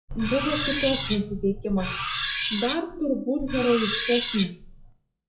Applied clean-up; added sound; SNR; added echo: classical method WPE with log-MMSE.